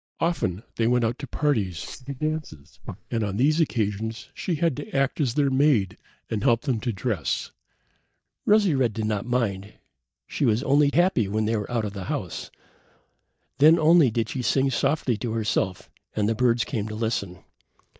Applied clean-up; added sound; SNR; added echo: neural mask model DeepFilterNet 3.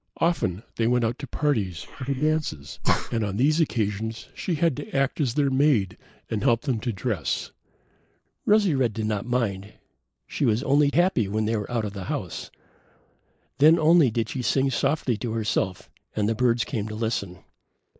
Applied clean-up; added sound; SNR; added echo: neural mask model Resemble Enhance denoiser.